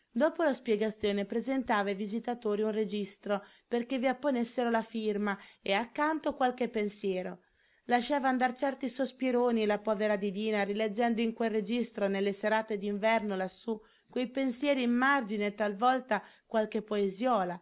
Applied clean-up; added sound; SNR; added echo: none; none; none; none.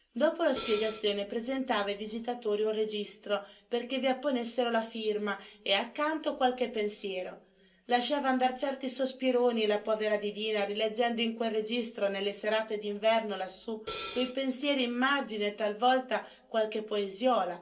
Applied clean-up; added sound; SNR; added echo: none; Hi-hat; 9 dB; reverberation time 0.2 s.